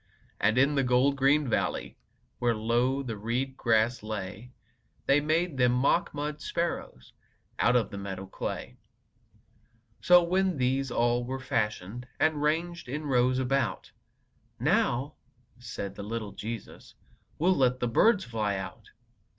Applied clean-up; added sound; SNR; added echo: none; none; none; none.